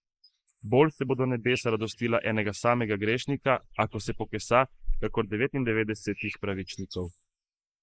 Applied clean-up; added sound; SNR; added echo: neural mask model Resemble Enhance denoiser.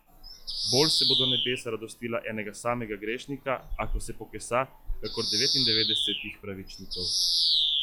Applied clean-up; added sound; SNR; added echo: classical method log-MMSE.